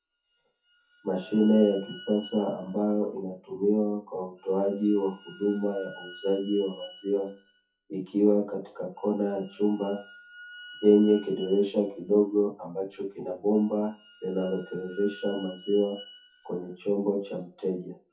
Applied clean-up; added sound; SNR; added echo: classical method WPE with log-MMSE.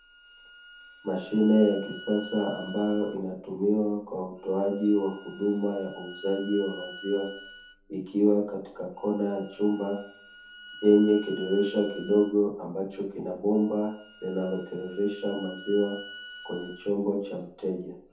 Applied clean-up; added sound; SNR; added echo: none; Bowed string instrument; 19 dB; reverberation time 0.5 s.